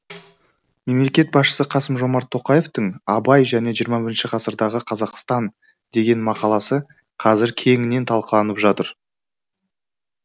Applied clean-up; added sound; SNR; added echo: none; Tambourine; 12 dB; none.